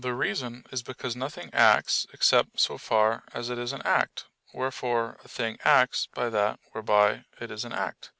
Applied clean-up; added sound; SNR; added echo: none; none; none; none.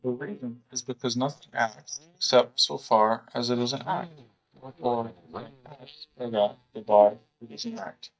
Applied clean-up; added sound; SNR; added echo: neural mask model DeepFilterNet 3.